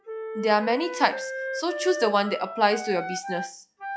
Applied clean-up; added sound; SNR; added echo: classical method log-MMSE.